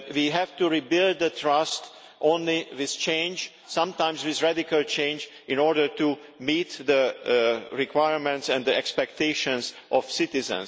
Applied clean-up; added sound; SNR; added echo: none; none; none; none.